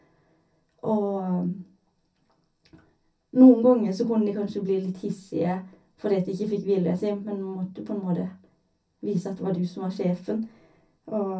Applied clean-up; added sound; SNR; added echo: none; none; none; reverberation time 0.3 s.